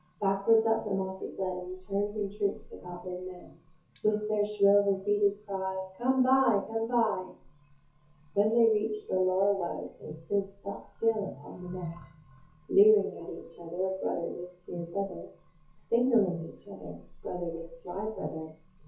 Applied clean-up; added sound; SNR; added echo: classical method WPE with log-MMSE.